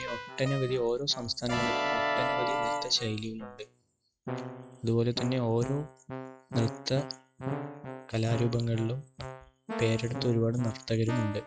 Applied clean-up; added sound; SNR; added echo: classical method log-MMSE.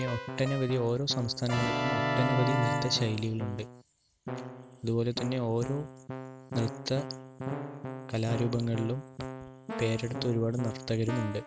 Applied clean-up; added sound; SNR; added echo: none; Keyboard (musical); 4 dB; none.